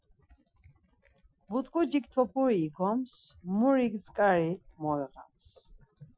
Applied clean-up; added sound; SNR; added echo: classical method Wiener filter.